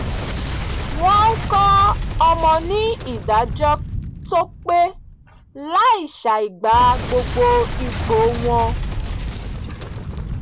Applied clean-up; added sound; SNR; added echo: none; Boom; 6 dB; none.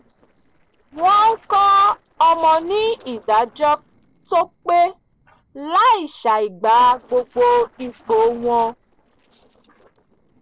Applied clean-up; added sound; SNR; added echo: neural separator model SepFormer DNS4.